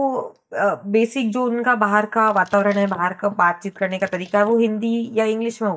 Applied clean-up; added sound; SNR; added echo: neural mask model DeepFilterNet 3.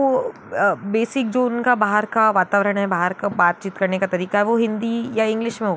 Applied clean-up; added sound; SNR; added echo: none; none; none; none.